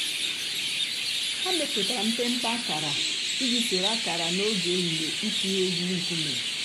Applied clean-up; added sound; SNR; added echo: none; Chirp, tweet; -3 dB; none.